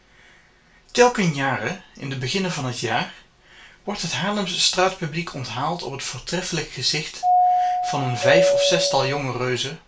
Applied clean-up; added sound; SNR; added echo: none; Doorbell; -5 dB; reverberation time 0.3 s.